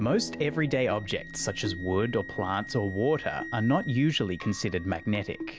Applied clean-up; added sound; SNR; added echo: none; Wind instrument, woodwind instrument; 16 dB; none.